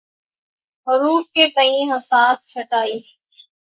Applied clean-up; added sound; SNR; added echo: neural mask model Resemble Enhance denoiser.